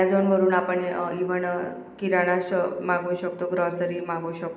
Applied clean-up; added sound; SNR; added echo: none; none; none; none.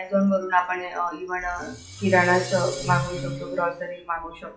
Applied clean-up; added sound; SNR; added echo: classical method WPE with log-MMSE.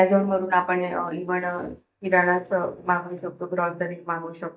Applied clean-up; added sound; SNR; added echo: neural mask model DeepFilterNet 3.